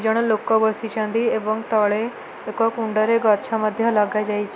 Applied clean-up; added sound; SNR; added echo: none; none; none; none.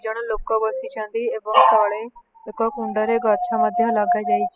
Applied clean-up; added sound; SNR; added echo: classical method spectral subtraction.